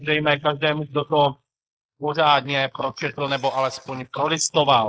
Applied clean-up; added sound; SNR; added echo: neural mask model Resemble Enhance denoiser.